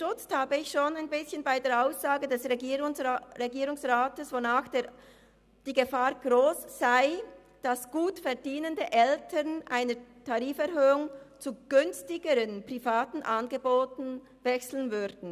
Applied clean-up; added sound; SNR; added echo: none; none; none; none.